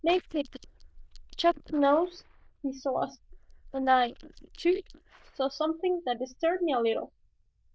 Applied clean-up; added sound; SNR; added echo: neural diffusion model UNIVERSE++.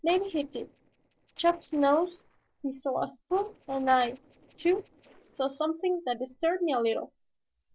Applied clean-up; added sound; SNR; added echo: neural separator model SepFormer DNS4.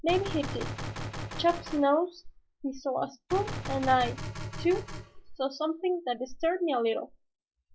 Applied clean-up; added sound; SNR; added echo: classical method log-MMSE.